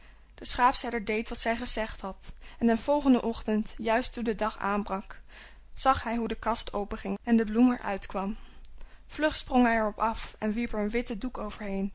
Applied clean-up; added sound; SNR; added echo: none; none; none; none.